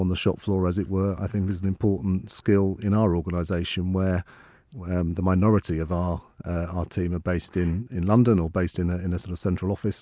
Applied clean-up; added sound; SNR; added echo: none; none; none; none.